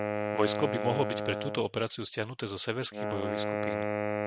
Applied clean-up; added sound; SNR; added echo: none; Wind instrument, woodwind instrument; 0 dB; none.